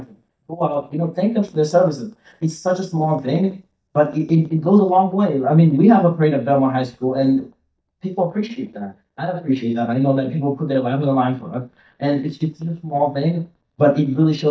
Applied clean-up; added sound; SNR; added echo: neural mask model DeepFilterNet 3.